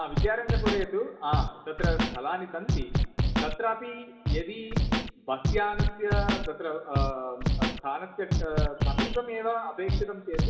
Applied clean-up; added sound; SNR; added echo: none; Scratching (performance technique); -4 dB; reverberation time 2.3 s.